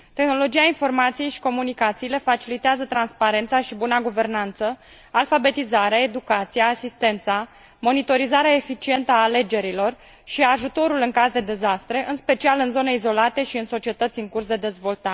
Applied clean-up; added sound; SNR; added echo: none; none; none; none.